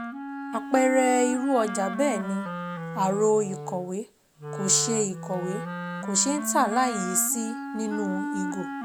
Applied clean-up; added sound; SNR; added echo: none; Wind instrument, woodwind instrument; 7 dB; none.